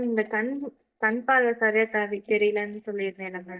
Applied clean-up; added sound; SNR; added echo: neural mask model DeepFilterNet 3.